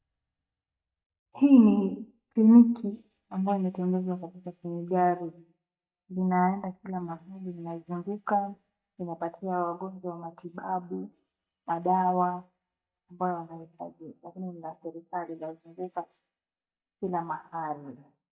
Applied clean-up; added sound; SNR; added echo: neural mask model DeepFilterNet 3.